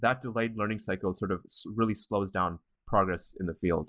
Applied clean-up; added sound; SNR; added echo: none; none; none; none.